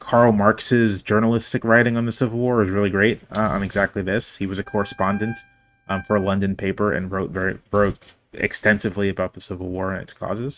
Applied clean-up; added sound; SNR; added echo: neural mask model RNNoise.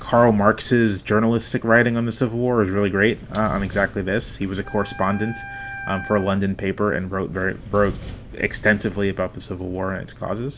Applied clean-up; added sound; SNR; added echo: none; Wind + Wind instrument, woodwind instrument; 16 dB; none.